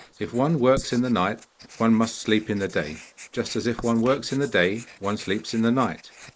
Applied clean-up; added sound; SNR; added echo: neural mask model Resemble Enhance denoiser.